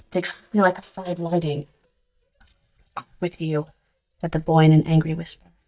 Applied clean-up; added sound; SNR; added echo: neural mask model DeepFilterNet 3.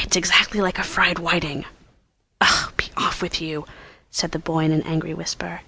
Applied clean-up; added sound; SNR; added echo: none; none; none; none.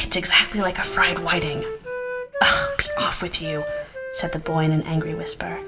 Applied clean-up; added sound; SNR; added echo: none; Wind instrument, woodwind instrument; 8 dB; reverberation time 3.0 s.